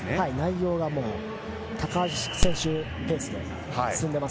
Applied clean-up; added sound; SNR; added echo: none; Crack; 0 dB; none.